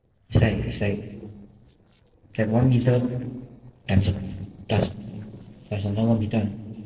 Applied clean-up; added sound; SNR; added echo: neural separator model SepFormer DNS4.